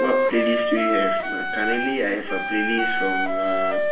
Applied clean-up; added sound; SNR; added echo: none; Wind instrument, woodwind instrument; -1 dB; reverberation time 0.9 s.